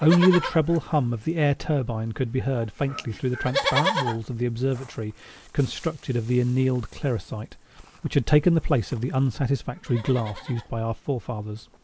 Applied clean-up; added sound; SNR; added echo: none; Livestock, farm animals, working animals; 11 dB; none.